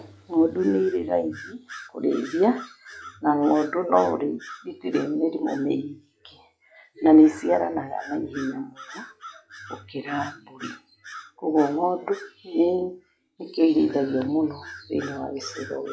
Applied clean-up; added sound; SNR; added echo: classical method log-MMSE.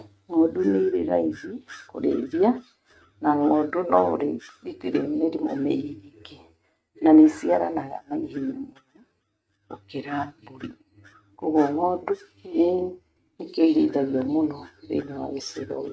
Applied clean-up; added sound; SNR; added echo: neural mask model RNNoise.